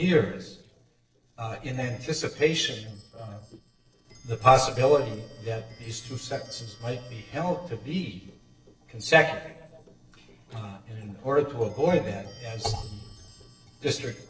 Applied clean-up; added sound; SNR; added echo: neural separator model SepFormer DNS4.